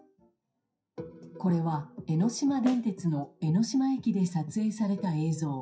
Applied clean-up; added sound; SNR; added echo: classical method WPE with log-MMSE.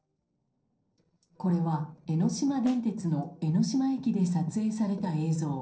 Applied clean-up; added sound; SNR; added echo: neural separator model SepFormer DNS4.